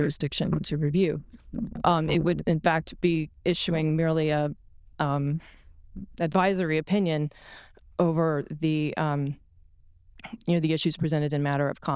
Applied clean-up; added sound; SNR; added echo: neural diffusion model UNIVERSE++.